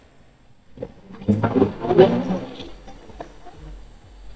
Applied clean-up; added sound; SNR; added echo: neural mask model DeepFilterNet 3.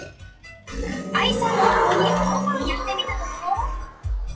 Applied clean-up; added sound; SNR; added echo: classical method WPE with log-MMSE.